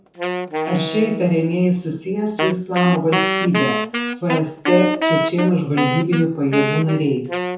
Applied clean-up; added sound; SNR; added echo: none; Wind instrument, woodwind instrument; 3 dB; reverberation time 0.6 s.